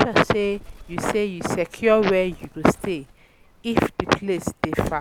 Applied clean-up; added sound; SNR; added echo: none; Bird + Slam; 20 dB; none.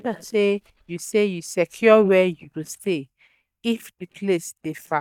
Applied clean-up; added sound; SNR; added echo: neural mask model DeepFilterNet 3.